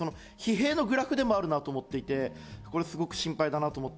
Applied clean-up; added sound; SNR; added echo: none; none; none; none.